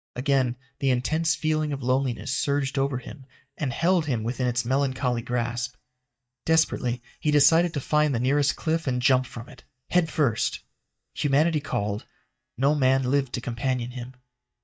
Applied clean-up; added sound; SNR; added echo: neural mask model DeepFilterNet 3.